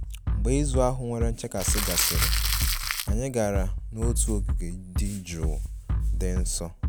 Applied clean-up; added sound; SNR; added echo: none; Crumpling, crinkling + Bass drum; -4 dB; none.